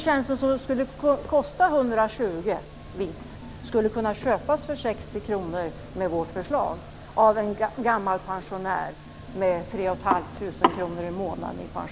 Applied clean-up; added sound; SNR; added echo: none; Crowd; 17 dB; none.